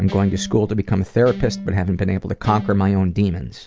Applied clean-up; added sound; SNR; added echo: none; Guitar; 14 dB; none.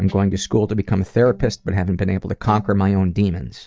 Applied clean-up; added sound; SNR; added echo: neural mask model DeepFilterNet 3.